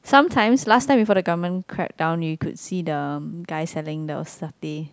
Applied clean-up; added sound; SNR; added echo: none; none; none; none.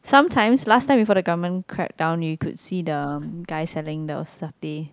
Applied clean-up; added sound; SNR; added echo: neural mask model Resemble Enhance denoiser.